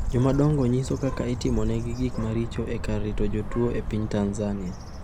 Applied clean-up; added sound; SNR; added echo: none; Bird; 5 dB; none.